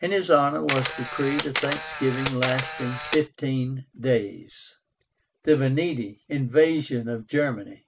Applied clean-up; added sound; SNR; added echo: none; Camera; 3 dB; none.